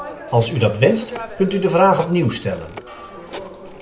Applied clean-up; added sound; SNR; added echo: none; Telephone; 15 dB; none.